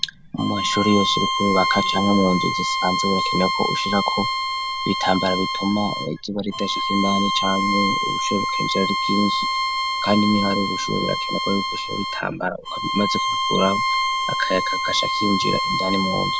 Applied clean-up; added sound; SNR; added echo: none; Bowed string instrument; 0 dB; none.